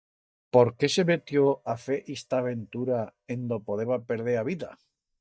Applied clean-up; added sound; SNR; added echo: neural mask model DeepFilterNet 3.